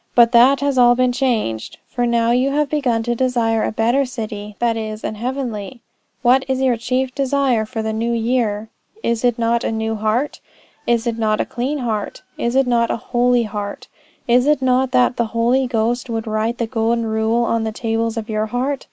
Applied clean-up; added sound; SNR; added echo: none; none; none; none.